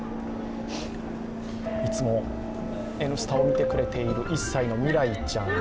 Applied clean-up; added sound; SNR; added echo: none; Subway, metro, underground; 1 dB; none.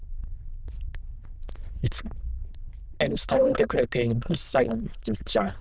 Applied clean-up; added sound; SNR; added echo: neural diffusion model UNIVERSE++.